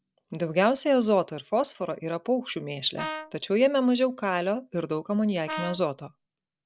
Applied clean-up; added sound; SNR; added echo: none; Brass instrument; 11 dB; none.